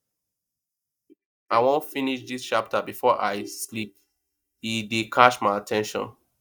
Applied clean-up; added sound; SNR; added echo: neural mask model DeepFilterNet 3.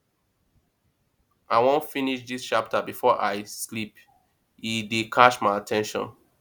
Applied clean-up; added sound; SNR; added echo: none; none; none; none.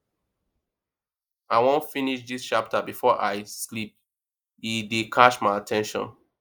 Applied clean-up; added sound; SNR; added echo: neural mask model Resemble Enhance denoiser.